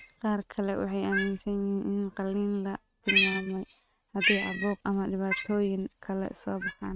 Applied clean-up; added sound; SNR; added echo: neural mask model RNNoise.